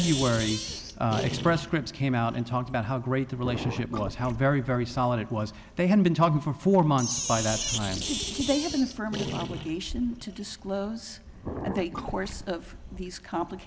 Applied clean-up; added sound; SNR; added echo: none; Sink (filling or washing); 9 dB; none.